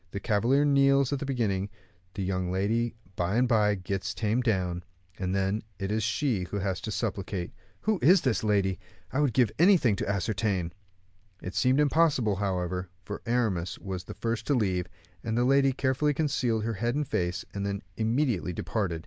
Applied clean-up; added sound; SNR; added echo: none; none; none; none.